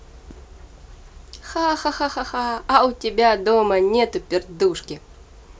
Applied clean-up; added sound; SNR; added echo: none; none; none; none.